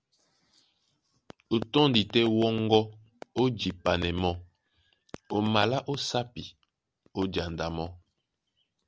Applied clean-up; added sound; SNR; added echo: none; none; none; none.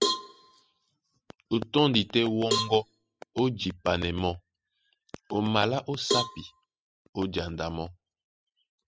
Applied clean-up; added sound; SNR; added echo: classical method spectral subtraction.